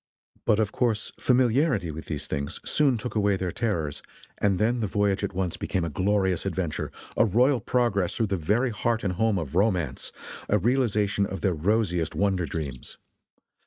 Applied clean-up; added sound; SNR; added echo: neural mask model RNNoise.